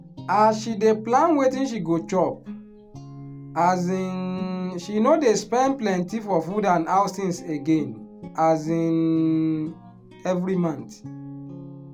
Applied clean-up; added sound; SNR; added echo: none; Guitar; 17 dB; none.